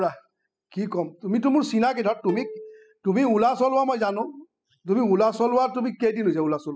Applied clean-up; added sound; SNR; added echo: classical method spectral subtraction.